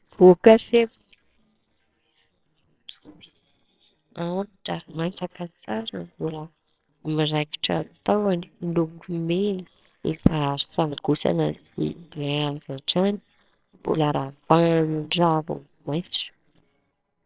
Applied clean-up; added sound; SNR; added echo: neural separator model SepFormer WHAMR!.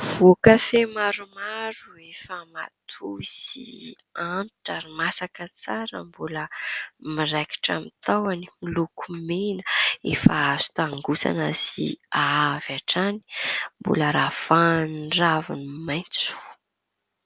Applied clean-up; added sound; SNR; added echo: none; none; none; none.